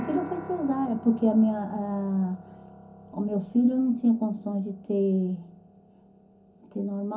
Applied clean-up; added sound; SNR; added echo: none; Piano; 18 dB; reverberation time 0.4 s.